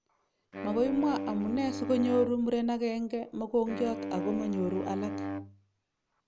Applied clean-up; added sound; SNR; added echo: none; Wind instrument, woodwind instrument; 7 dB; none.